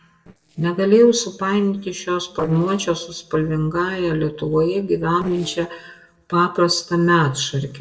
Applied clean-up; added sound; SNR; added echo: neural separator model SepFormer DNS4.